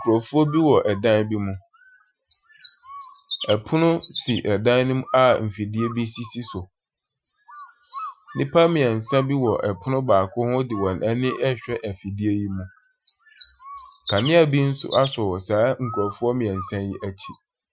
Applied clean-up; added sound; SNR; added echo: classical method Wiener filter.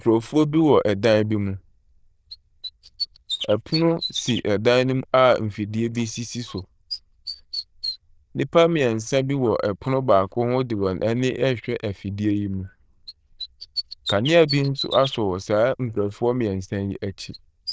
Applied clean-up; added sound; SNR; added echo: neural diffusion model UNIVERSE++.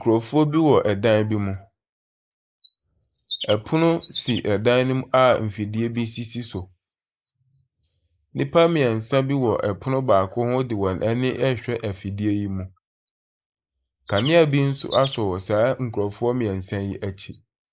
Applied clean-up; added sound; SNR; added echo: neural mask model Resemble Enhance denoiser.